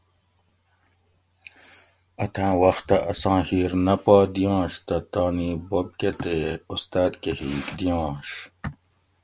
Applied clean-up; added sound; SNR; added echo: none; none; none; none.